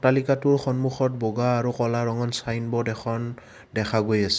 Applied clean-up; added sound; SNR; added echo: none; none; none; none.